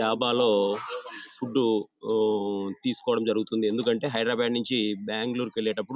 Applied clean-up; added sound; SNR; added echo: none; none; none; none.